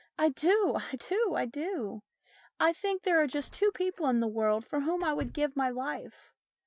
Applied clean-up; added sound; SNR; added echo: neural mask model RNNoise.